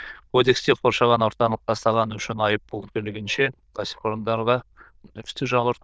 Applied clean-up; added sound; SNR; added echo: neural diffusion model UNIVERSE++.